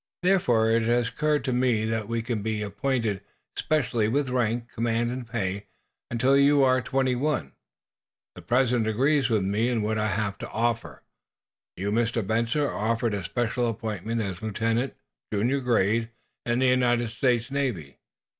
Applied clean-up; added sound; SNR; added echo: none; none; none; none.